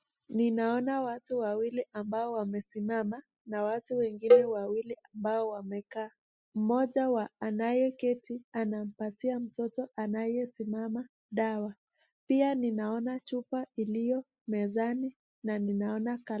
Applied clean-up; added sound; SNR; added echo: classical method spectral subtraction.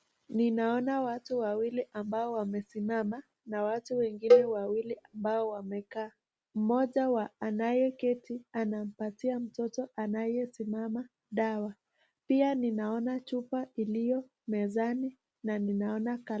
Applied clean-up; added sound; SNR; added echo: none; Cowbell; -3 dB; none.